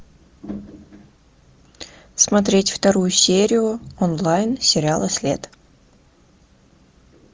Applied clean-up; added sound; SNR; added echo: none; none; none; none.